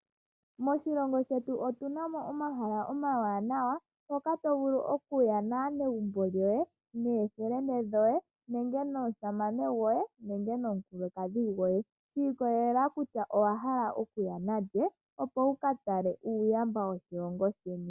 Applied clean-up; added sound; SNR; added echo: none; none; none; none.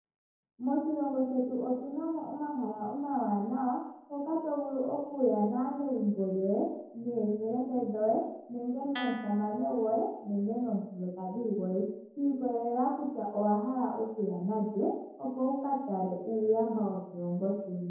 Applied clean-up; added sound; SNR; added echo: neural separator model SepFormer DNS4.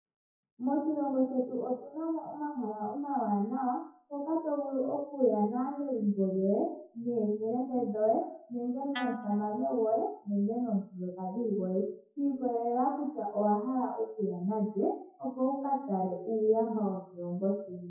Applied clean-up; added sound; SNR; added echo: classical method WPE with log-MMSE.